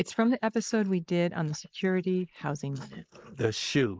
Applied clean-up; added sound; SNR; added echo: neural mask model Resemble Enhance denoiser.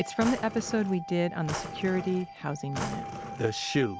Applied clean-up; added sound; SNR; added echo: none; Drawer open or close; 11 dB; none.